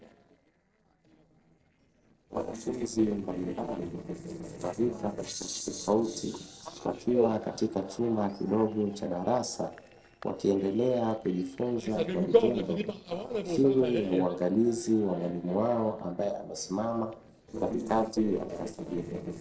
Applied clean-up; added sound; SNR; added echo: neural separator model SepFormer DNS4.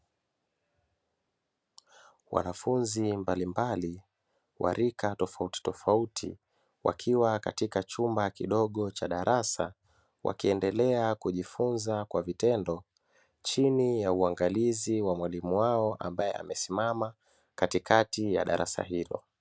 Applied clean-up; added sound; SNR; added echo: none; none; none; none.